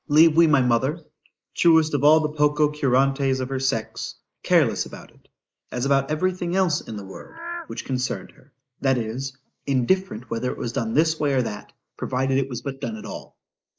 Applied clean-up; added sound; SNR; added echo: neural mask model Resemble Enhance denoiser.